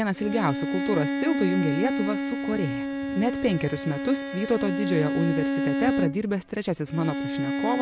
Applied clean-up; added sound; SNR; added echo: none; Bowed string instrument; 1 dB; none.